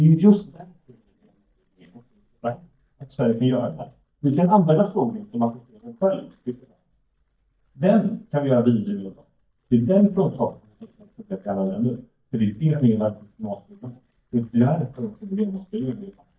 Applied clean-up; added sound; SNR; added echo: neural mask model DeepFilterNet 3.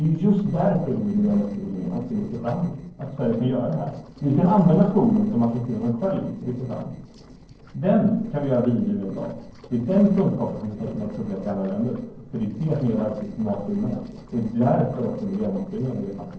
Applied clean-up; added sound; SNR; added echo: neural separator model SepFormer DNS4.